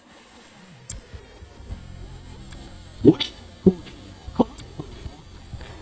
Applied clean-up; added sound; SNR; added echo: neural mask model DeepFilterNet 3.